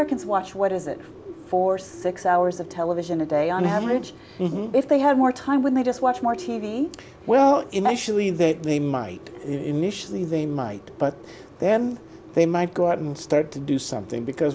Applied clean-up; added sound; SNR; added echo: none; Bird; 19 dB; none.